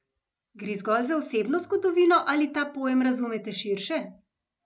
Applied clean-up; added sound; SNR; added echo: none; none; none; none.